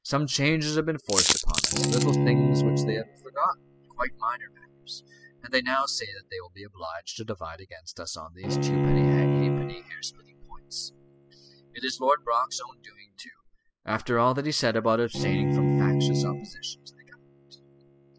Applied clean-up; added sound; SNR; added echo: classical method spectral subtraction.